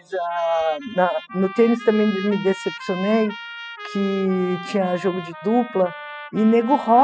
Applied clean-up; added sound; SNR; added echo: classical method spectral subtraction.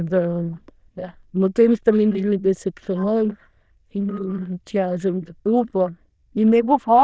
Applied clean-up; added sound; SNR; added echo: neural diffusion model UNIVERSE++.